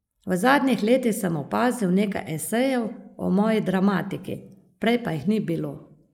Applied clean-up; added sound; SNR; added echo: neural mask model Resemble Enhance denoiser.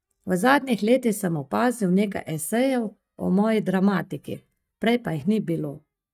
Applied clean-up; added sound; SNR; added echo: neural mask model DeepFilterNet 3.